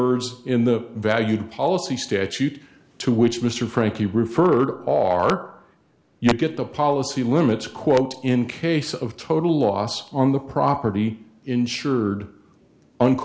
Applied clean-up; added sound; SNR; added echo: none; none; none; none.